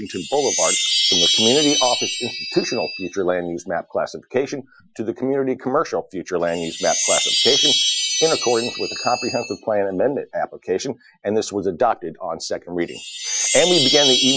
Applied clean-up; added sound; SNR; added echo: classical method Wiener filter.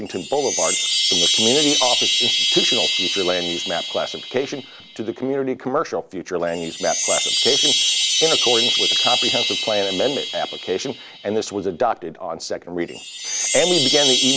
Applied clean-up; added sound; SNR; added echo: none; Chime; -2 dB; none.